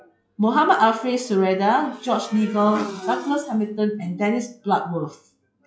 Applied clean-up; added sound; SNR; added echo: classical method log-MMSE.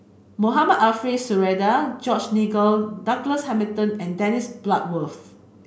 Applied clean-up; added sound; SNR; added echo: none; none; none; none.